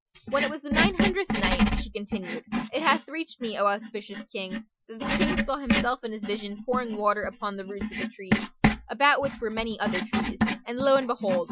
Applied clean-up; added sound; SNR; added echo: classical method Wiener filter.